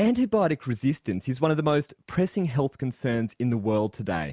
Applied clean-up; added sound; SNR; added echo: none; none; none; none.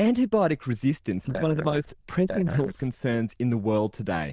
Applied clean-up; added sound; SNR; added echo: neural diffusion model UNIVERSE++.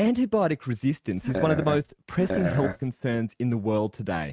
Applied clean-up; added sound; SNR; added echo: neural mask model RNNoise.